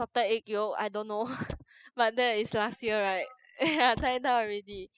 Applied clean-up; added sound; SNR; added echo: classical method spectral subtraction.